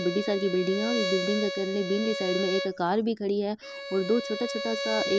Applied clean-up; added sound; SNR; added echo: none; Bowed string instrument; 5 dB; none.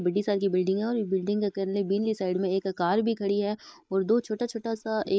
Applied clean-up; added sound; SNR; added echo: neural mask model Resemble Enhance denoiser.